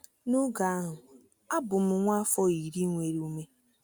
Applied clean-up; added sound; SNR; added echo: none; none; none; none.